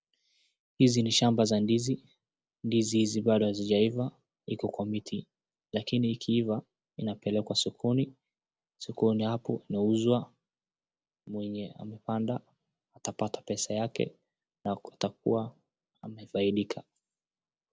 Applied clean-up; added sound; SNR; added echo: none; none; none; none.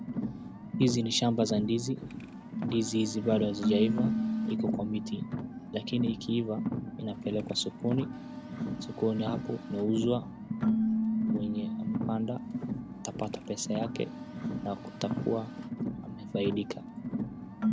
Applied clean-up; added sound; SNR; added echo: none; Car + Keyboard (musical); 1 dB; none.